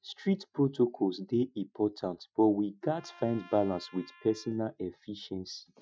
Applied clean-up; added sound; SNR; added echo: classical method Wiener filter.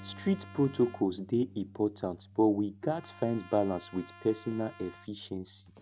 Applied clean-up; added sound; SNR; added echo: none; Trumpet + Bass guitar; 20 dB; none.